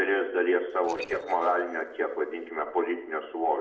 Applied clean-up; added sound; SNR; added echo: neural separator model SepFormer DNS4.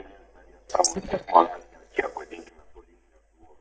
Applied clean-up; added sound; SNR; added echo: neural mask model DeepFilterNet 3.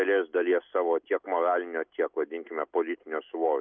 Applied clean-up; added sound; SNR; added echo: none; none; none; none.